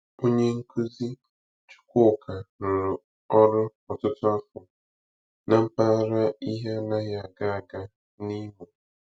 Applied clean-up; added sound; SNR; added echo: none; none; none; none.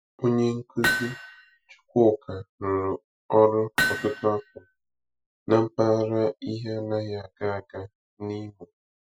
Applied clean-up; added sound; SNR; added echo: classical method Wiener filter.